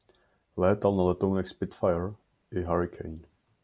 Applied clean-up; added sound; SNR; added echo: none; none; none; none.